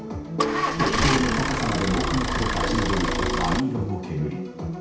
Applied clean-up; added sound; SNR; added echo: none; Idling / Engine starting / Motor vehicle (road); -1 dB; reverberation time 0.6 s.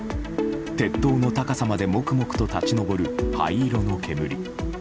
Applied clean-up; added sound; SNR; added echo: none; none; none; none.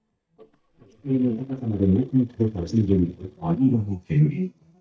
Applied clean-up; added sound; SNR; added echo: neural mask model DeepFilterNet 3.